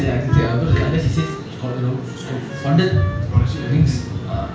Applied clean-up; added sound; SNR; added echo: none; Wind instrument, woodwind instrument; 16 dB; reverberation time 0.5 s.